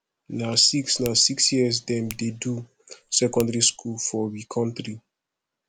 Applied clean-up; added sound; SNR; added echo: none; Finger snapping; 19 dB; none.